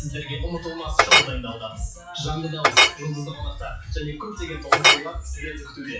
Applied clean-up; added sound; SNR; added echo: classical method WPE with log-MMSE.